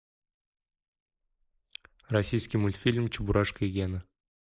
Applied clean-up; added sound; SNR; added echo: neural mask model Resemble Enhance denoiser.